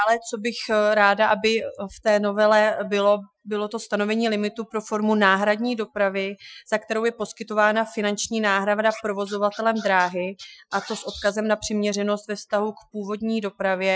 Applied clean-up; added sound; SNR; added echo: classical method Wiener filter.